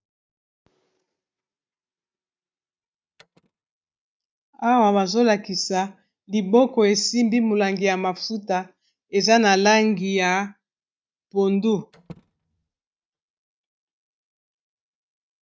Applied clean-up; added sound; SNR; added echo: neural mask model RNNoise.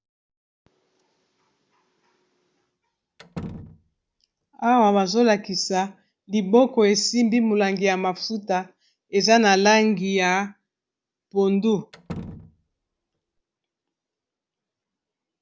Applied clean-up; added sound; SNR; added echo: none; Slam; 17 dB; none.